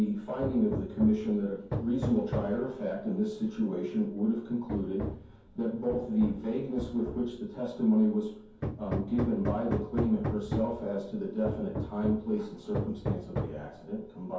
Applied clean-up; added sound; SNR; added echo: none; Hammer; 7 dB; reverberation time 0.6 s.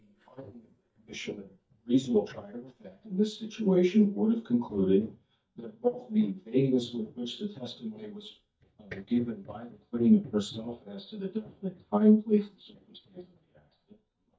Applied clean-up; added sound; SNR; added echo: neural mask model DeepFilterNet 3.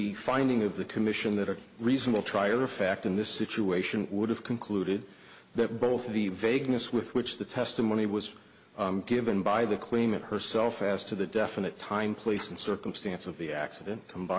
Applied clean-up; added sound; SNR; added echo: none; none; none; none.